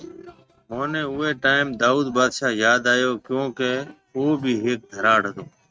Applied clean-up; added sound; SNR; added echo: neural mask model RNNoise.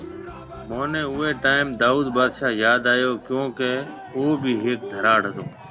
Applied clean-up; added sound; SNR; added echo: none; Cheering; 16 dB; none.